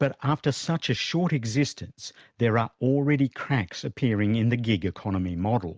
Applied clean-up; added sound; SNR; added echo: none; none; none; none.